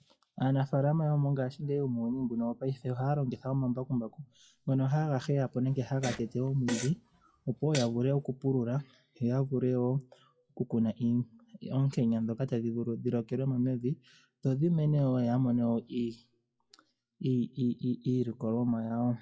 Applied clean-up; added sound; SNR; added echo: classical method WPE with log-MMSE.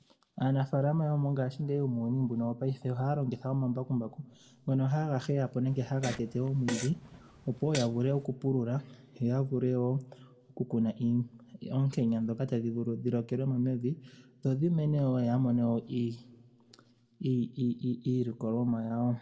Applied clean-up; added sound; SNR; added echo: none; Fart; 11 dB; reverberation time 0.6 s.